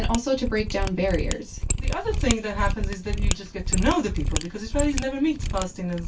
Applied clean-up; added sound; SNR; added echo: none; Mechanisms; 0 dB; reverberation time 0.1 s.